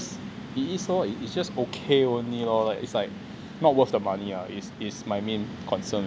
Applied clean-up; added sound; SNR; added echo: none; none; none; none.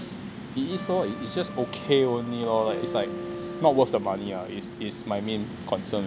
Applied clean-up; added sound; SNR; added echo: none; Trumpet + Acoustic guitar; 12 dB; none.